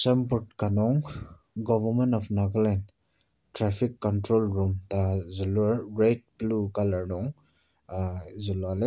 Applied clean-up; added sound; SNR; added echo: none; none; none; none.